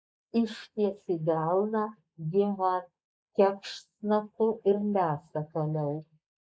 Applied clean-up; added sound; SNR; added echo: neural mask model Resemble Enhance denoiser.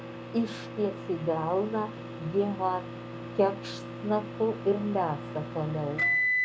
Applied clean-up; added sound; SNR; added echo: none; Microwave oven; 4 dB; none.